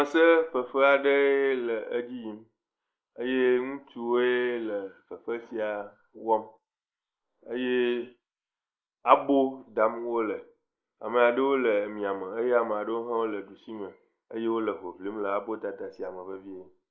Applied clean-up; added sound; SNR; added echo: neural mask model Resemble Enhance denoiser.